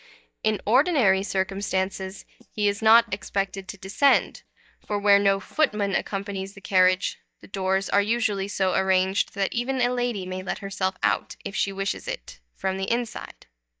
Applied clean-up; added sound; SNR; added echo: neural mask model DeepFilterNet 3.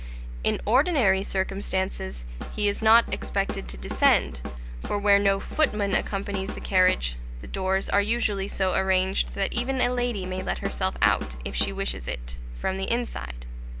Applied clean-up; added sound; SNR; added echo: none; Drum / Drum kit; 12 dB; none.